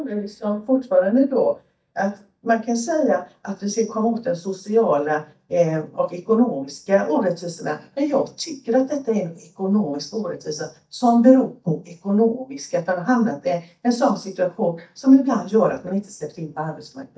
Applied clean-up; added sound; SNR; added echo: neural mask model DeepFilterNet 3.